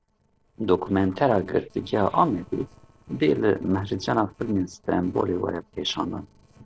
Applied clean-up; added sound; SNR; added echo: neural separator model SepFormer DNS4.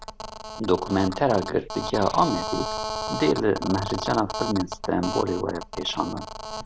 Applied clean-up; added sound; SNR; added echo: none; Telephone; 7 dB; none.